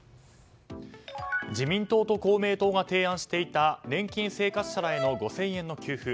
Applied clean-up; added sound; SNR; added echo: none; Brass instrument; 7 dB; none.